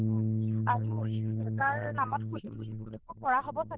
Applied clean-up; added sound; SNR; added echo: neural diffusion model UNIVERSE++.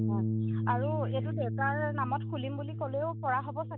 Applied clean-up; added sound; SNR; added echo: none; Bass guitar; -1 dB; none.